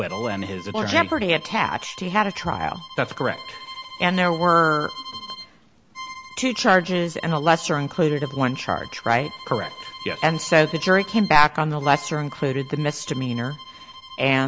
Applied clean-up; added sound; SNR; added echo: none; Bowed string instrument; 16 dB; none.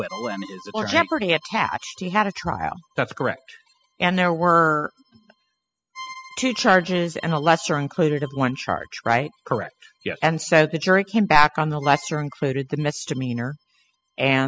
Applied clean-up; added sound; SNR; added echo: classical method spectral subtraction.